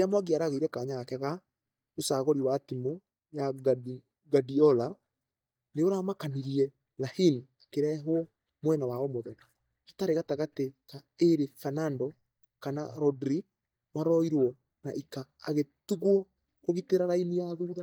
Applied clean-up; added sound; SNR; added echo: neural mask model DeepFilterNet 3.